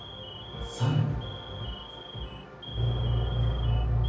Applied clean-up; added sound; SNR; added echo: none; Alarm; 17 dB; reverberation time 0.6 s.